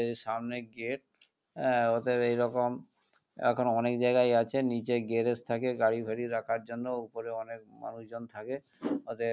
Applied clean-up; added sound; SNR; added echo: none; none; none; none.